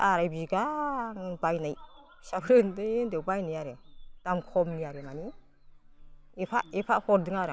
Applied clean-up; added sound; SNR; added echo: none; Buzz; 19 dB; none.